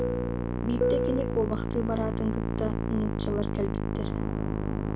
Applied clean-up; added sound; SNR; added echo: none; Fixed-wing aircraft, airplane + Musical instrument; -4 dB; none.